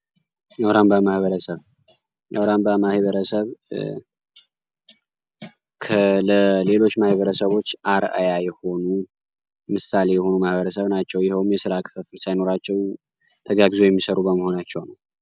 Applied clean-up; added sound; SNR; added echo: none; none; none; none.